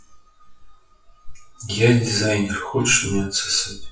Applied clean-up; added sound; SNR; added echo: classical method WPE with log-MMSE.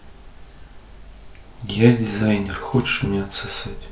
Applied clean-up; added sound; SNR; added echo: none; none; none; none.